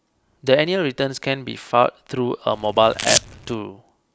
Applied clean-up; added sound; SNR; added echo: none; Domestic sounds, home sounds; 3 dB; none.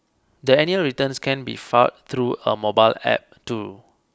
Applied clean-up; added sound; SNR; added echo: none; none; none; none.